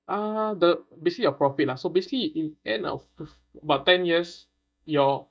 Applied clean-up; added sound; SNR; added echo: neural mask model DeepFilterNet 3.